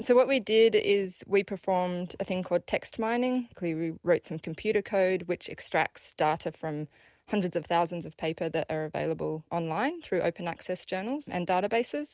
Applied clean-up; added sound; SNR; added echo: none; none; none; none.